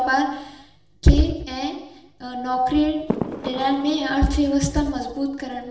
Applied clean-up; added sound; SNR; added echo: none; Fireworks; 10 dB; reverberation time 0.8 s.